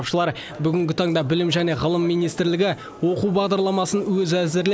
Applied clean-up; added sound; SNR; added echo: none; none; none; none.